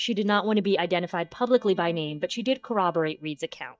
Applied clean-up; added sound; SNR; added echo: neural mask model DeepFilterNet 3.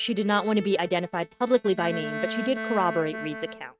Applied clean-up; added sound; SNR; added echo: neural mask model RNNoise.